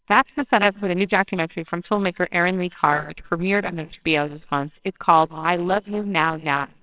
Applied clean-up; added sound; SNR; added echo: neural separator model SepFormer WHAMR!.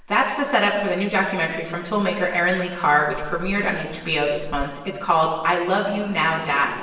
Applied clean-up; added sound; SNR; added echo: none; Meow; 12 dB; reverberation time 1.1 s.